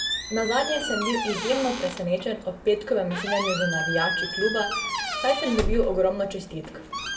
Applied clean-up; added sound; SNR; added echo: none; Squeak; 4 dB; reverberation time 1.1 s.